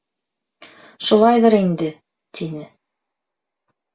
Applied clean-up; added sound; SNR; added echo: none; none; none; none.